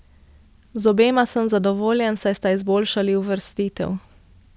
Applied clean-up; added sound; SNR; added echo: none; none; none; none.